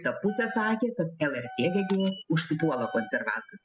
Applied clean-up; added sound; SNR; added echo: classical method spectral subtraction.